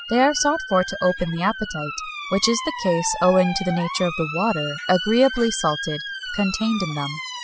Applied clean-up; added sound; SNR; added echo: classical method spectral subtraction.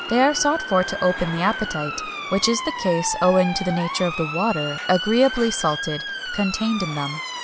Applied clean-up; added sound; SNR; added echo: none; Motor vehicle (road) / Siren; 7 dB; none.